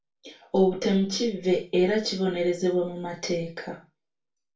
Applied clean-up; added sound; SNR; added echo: none; none; none; reverberation time 0.2 s.